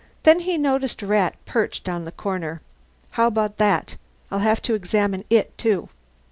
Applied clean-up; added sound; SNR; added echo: none; none; none; none.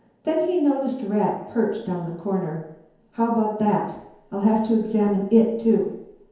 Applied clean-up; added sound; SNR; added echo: none; none; none; reverberation time 0.9 s.